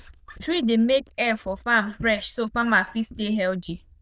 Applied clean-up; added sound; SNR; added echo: neural diffusion model UNIVERSE++.